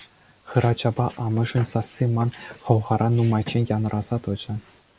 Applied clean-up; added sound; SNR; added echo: none; none; none; none.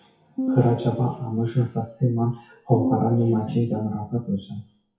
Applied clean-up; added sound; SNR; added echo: classical method WPE with log-MMSE.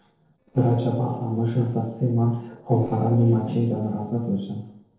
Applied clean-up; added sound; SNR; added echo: neural separator model SepFormer DNS4.